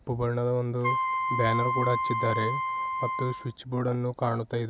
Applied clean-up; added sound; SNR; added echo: none; Wind instrument, woodwind instrument; 1 dB; none.